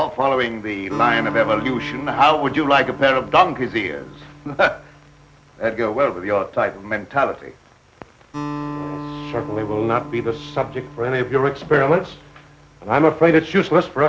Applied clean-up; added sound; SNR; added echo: none; Acoustic guitar; 14 dB; none.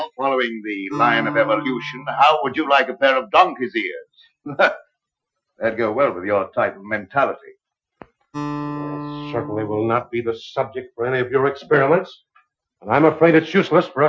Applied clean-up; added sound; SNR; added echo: classical method Wiener filter.